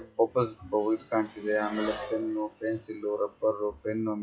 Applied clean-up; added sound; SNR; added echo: classical method WPE with log-MMSE.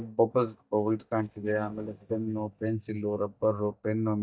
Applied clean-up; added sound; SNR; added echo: neural mask model DeepFilterNet 3.